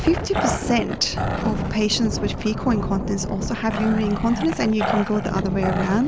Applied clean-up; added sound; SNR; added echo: none; Growling + Thunder; 3 dB; none.